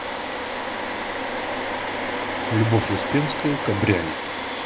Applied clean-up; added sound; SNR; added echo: none; Domestic sounds, home sounds; 1 dB; none.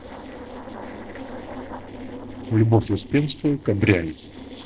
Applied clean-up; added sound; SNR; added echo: neural separator model SepFormer DNS4.